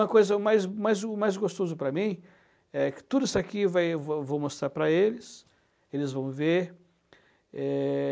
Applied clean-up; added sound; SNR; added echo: none; none; none; none.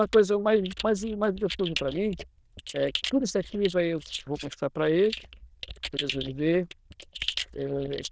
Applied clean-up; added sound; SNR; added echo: neural diffusion model UNIVERSE++.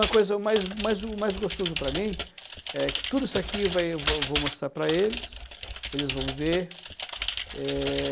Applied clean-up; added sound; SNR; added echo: none; Computer keyboard; 4 dB; none.